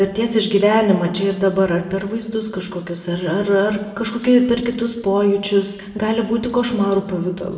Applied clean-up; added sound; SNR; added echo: none; none; none; reverberation time 1.1 s.